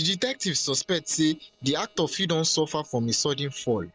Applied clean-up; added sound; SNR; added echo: neural separator model SepFormer DNS4.